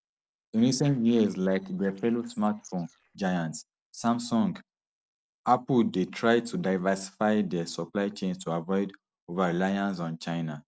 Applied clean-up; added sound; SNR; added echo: neural separator model SepFormer DNS4.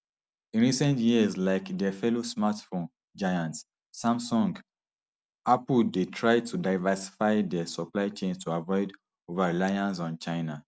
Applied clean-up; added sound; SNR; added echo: none; none; none; none.